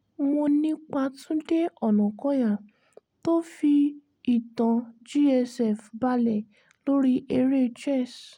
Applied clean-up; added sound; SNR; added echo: none; none; none; none.